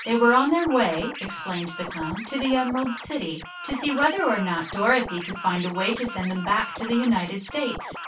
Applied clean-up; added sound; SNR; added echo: none; Scratching (performance technique); 12 dB; reverberation time 0.2 s.